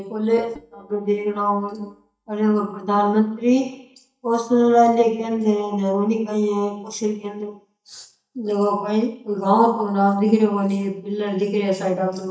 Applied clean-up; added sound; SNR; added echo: neural mask model DeepFilterNet 3.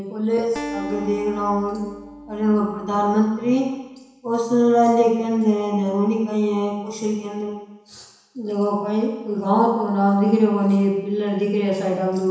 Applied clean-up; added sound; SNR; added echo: none; Acoustic guitar; 14 dB; reverberation time 1.0 s.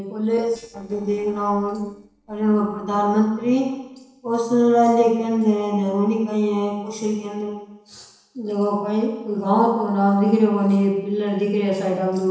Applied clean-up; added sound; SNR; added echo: neural separator model SepFormer DNS4.